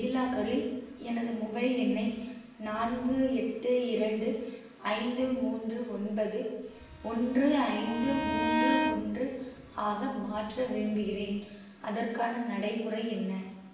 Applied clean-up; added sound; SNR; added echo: none; Bowed string instrument; 2 dB; reverberation time 0.9 s.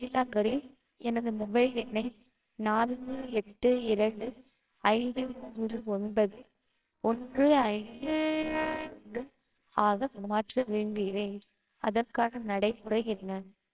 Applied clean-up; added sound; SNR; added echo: neural separator model SepFormer WHAMR!.